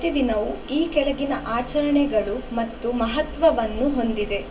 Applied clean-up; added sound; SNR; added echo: none; Cricket; 15 dB; reverberation time 0.2 s.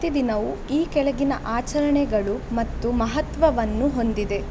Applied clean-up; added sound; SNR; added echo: none; none; none; none.